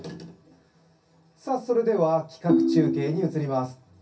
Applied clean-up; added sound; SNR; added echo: none; Ringtone; -2 dB; reverberation time 0.3 s.